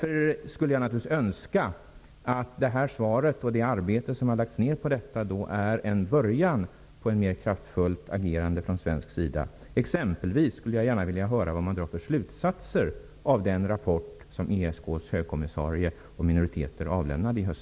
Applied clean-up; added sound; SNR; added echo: none; none; none; none.